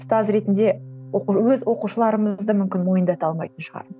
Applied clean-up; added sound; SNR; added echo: none; Organ; 20 dB; none.